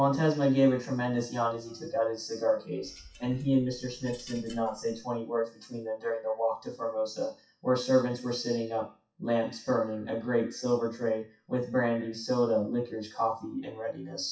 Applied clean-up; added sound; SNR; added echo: classical method WPE with log-MMSE.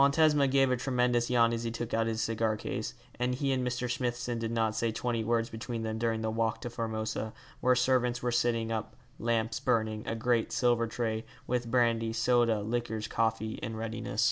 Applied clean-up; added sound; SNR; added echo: none; none; none; none.